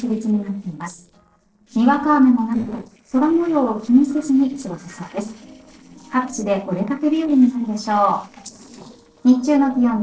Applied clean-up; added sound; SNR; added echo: neural separator model SepFormer DNS4.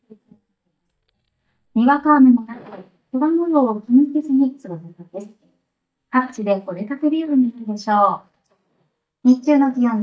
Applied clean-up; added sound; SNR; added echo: neural mask model DeepFilterNet 3.